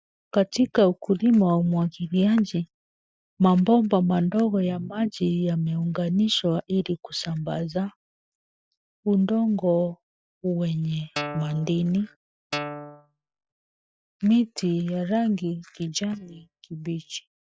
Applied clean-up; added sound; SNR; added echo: neural mask model DeepFilterNet 3.